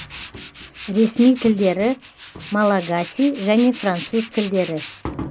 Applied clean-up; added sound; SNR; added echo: none; Tools; 14 dB; none.